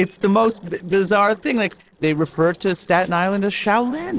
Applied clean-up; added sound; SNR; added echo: neural separator model SepFormer DNS4.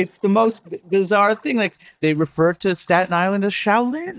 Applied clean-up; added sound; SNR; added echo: neural mask model DeepFilterNet 3.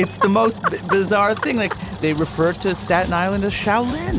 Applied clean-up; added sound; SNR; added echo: none; Engine; 13 dB; none.